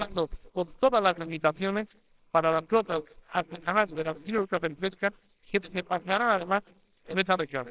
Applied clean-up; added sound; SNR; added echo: neural separator model SepFormer WHAMR!.